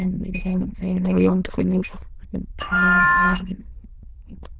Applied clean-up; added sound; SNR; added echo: neural diffusion model UNIVERSE++.